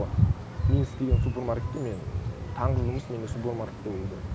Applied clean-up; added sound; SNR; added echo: none; Dog; -4 dB; none.